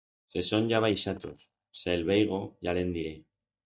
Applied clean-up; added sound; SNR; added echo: neural mask model DeepFilterNet 3.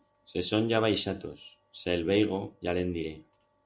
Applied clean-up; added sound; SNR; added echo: none; none; none; none.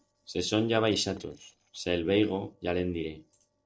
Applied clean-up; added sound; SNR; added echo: neural separator model SepFormer DNS4.